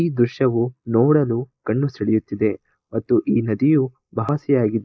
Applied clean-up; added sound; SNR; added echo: neural mask model Resemble Enhance denoiser.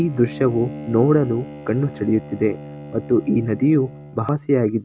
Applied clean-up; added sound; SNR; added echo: none; Bowed string instrument; 15 dB; none.